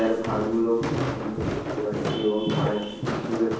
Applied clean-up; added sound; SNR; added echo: none; Walk, footsteps; 3 dB; reverberation time 0.7 s.